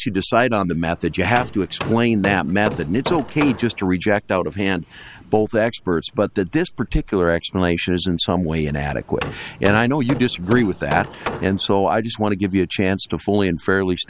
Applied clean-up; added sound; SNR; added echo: none; Hammer; 10 dB; none.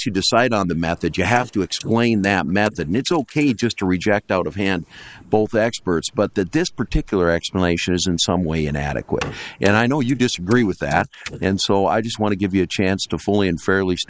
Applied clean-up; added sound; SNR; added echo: neural mask model Resemble Enhance denoiser.